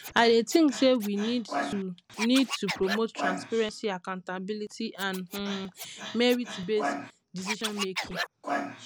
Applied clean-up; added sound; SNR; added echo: none; Scratching (performance technique); 8 dB; none.